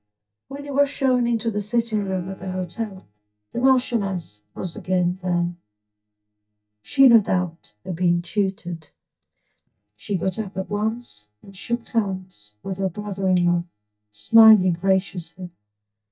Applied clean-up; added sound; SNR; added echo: neural mask model DeepFilterNet 3.